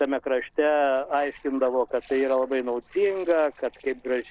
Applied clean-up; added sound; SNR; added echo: neural separator model SepFormer DNS4.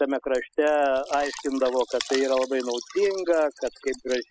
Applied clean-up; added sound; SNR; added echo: classical method spectral subtraction.